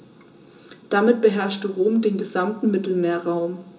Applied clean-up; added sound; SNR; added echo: none; none; none; reverberation time 0.2 s.